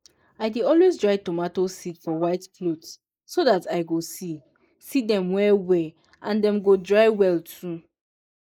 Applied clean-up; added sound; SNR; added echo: neural mask model Resemble Enhance denoiser.